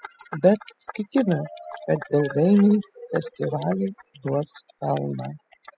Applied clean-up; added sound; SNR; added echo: classical method spectral subtraction.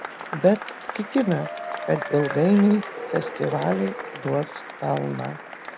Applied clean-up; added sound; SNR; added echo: none; Applause / Crowd / Cheering; 9 dB; none.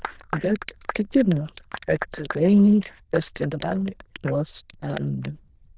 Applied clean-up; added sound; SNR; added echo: neural diffusion model UNIVERSE++.